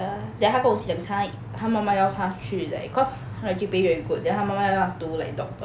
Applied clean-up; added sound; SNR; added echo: none; none; none; none.